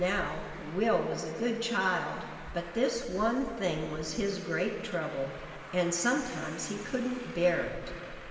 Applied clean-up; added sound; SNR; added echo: none; Traffic noise, roadway noise; 14 dB; reverberation time 2.3 s.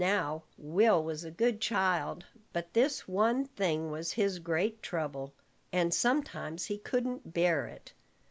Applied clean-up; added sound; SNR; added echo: none; none; none; none.